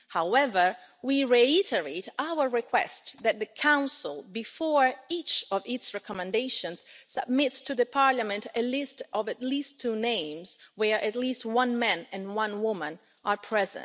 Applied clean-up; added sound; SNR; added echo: none; none; none; none.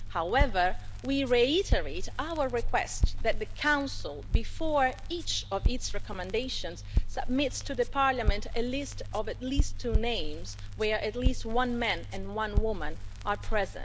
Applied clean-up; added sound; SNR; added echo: none; Crackle; -1 dB; none.